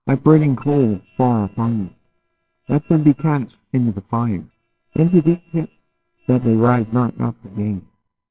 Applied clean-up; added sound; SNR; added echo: neural separator model SepFormer WHAMR!.